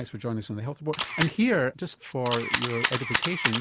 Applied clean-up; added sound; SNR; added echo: none; Camera; 3 dB; none.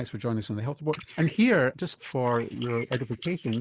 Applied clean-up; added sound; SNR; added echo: neural mask model Resemble Enhance denoiser.